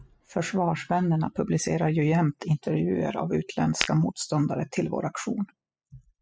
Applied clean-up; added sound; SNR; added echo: classical method spectral subtraction.